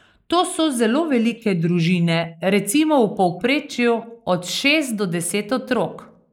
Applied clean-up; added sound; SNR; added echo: neural mask model Resemble Enhance denoiser.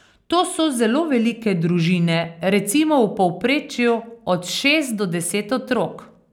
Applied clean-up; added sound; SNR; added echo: none; none; none; none.